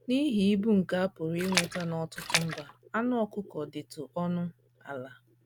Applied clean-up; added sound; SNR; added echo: none; Splash, splatter; 3 dB; none.